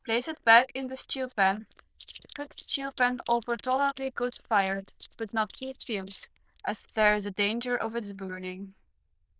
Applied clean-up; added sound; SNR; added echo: neural diffusion model UNIVERSE++.